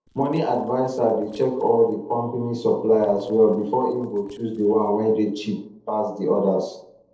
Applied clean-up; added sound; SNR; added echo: neural separator model SepFormer DNS4.